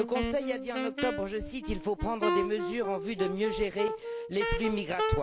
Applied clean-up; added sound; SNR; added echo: none; Wind instrument, woodwind instrument; 2 dB; none.